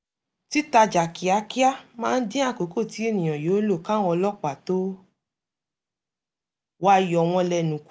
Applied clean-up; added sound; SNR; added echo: none; none; none; none.